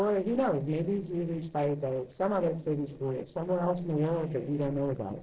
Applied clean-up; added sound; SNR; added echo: neural separator model SepFormer DNS4.